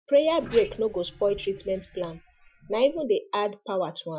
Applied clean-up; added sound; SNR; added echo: classical method Wiener filter.